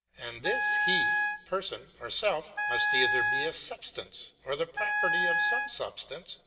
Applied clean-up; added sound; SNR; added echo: none; Wind instrument, woodwind instrument; -1 dB; reverberation time 2.6 s.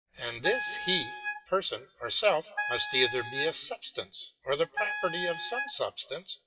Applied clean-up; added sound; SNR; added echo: classical method WPE with log-MMSE.